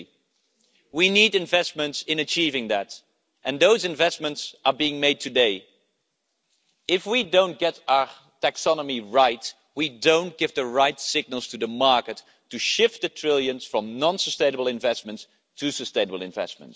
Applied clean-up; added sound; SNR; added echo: none; none; none; none.